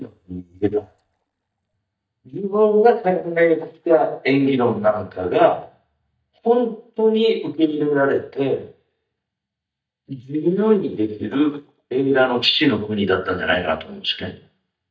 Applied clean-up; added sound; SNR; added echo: neural mask model DeepFilterNet 3.